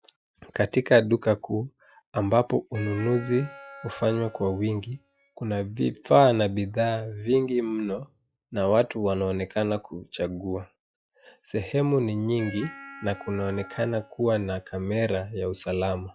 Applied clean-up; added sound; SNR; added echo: classical method log-MMSE.